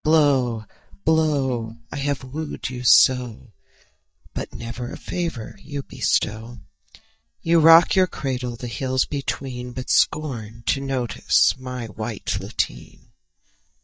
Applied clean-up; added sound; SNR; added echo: neural mask model DeepFilterNet 3.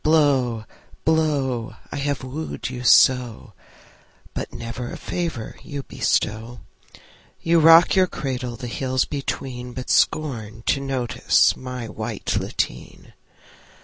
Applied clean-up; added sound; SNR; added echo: none; none; none; none.